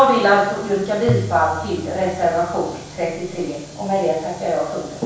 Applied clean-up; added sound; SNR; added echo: none; Tabla; 9 dB; reverberation time 0.7 s.